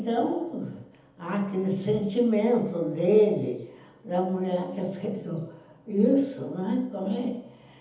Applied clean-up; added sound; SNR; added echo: none; none; none; reverberation time 1.3 s.